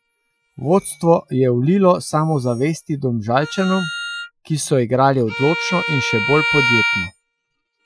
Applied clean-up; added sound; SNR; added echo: classical method Wiener filter.